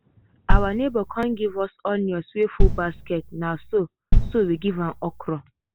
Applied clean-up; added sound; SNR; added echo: none; Bass drum; -4 dB; none.